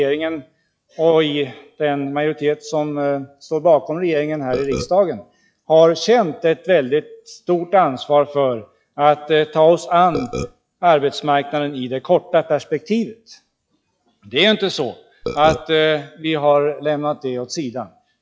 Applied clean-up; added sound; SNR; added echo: classical method log-MMSE.